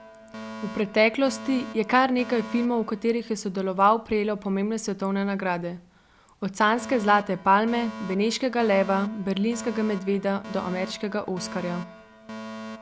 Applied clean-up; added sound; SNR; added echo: none; Alarm; 15 dB; none.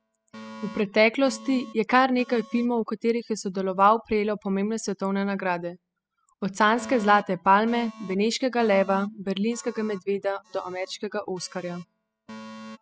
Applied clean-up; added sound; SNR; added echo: classical method spectral subtraction.